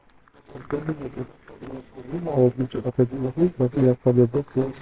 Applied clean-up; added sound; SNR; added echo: neural separator model SepFormer WHAMR!.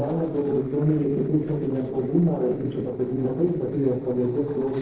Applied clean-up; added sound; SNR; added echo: neural separator model SepFormer DNS4.